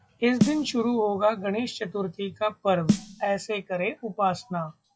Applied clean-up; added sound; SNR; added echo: classical method log-MMSE.